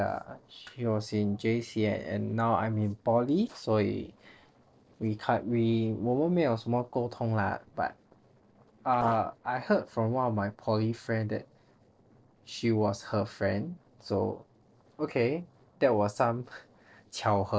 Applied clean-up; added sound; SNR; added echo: neural separator model SepFormer DNS4.